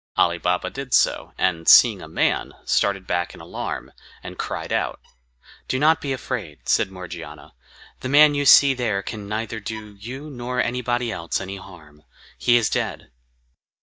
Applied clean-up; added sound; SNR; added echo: neural mask model DeepFilterNet 3.